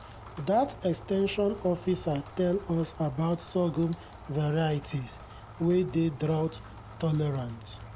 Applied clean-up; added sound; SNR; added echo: none; Rain; 16 dB; none.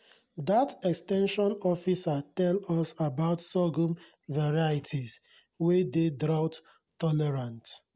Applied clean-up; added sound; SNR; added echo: none; none; none; none.